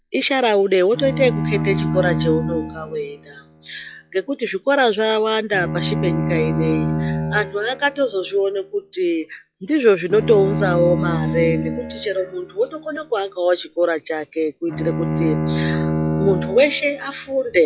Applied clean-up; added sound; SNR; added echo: classical method log-MMSE.